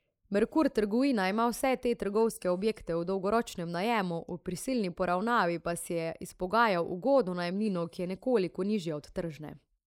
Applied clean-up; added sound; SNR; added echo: neural mask model Resemble Enhance denoiser.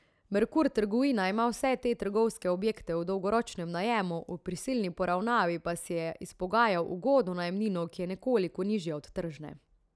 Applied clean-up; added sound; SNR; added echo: none; none; none; none.